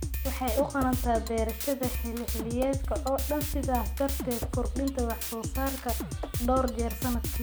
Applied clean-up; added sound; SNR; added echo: none; Drum kit; 1 dB; none.